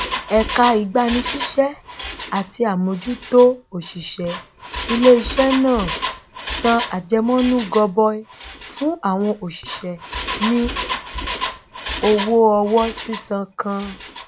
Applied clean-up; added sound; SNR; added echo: none; Engine; 10 dB; none.